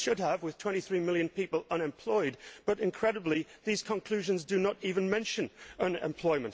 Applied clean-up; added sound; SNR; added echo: none; none; none; none.